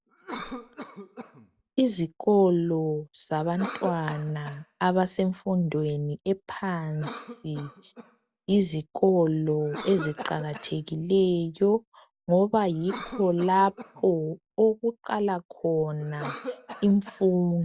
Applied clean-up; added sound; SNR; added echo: none; Cough; 17 dB; none.